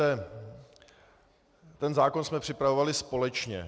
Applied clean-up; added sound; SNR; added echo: none; none; none; none.